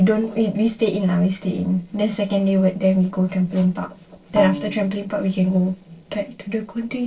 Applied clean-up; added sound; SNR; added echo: neural separator model SepFormer DNS4.